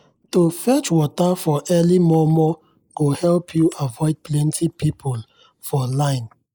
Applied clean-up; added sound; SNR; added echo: neural mask model Resemble Enhance denoiser.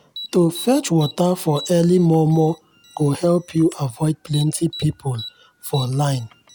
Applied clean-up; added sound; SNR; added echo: none; Alarm; 20 dB; none.